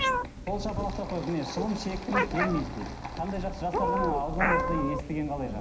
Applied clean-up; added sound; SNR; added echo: none; Meow; 0 dB; reverberation time 0.9 s.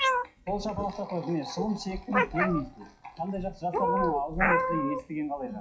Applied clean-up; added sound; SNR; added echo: classical method WPE with log-MMSE.